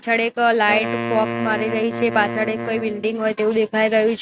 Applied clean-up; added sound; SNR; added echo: neural mask model RNNoise.